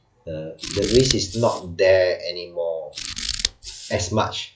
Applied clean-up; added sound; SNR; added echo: classical method log-MMSE.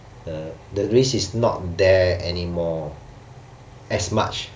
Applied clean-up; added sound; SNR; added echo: none; none; none; none.